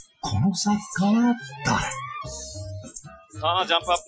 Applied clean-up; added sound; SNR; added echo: classical method Wiener filter.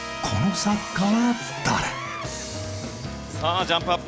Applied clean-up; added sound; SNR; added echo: none; none; none; none.